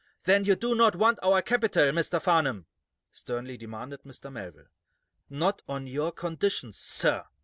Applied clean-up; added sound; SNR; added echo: none; none; none; none.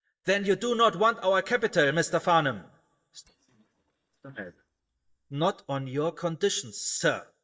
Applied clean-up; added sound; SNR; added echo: neural mask model DeepFilterNet 3.